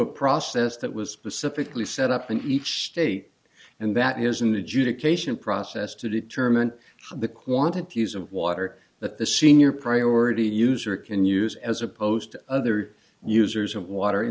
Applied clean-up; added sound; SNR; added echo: none; none; none; none.